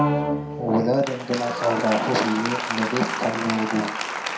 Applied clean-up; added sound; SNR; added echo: none; Applause; 2 dB; reverberation time 0.5 s.